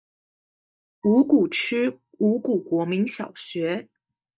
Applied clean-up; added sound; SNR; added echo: neural mask model DeepFilterNet 3.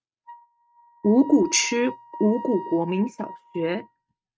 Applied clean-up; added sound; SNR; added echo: neural mask model RNNoise.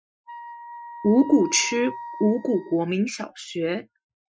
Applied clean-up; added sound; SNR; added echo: classical method Wiener filter.